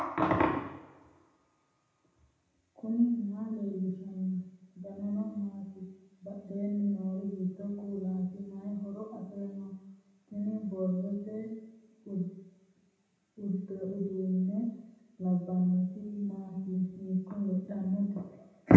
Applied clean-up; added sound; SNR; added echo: none; none; none; reverberation time 0.8 s.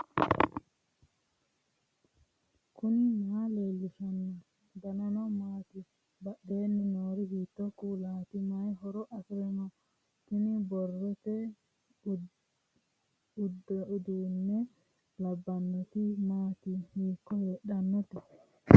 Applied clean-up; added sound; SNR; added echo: none; none; none; none.